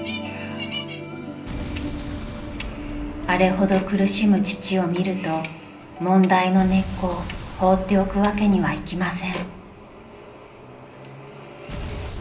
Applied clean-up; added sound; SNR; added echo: none; Explosion; 13 dB; reverberation time 0.5 s.